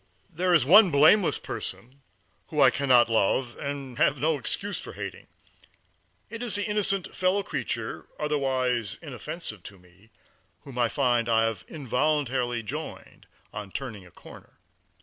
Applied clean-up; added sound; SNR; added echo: none; none; none; none.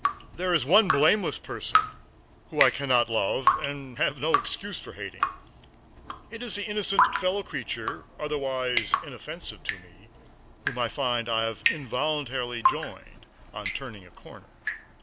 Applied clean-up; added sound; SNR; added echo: none; Drip; 1 dB; none.